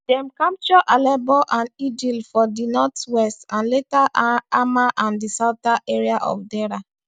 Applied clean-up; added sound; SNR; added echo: none; none; none; none.